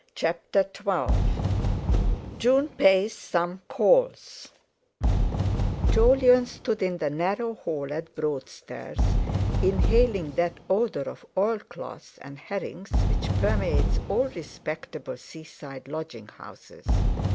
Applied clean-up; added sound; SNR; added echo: none; Fireworks; 0 dB; none.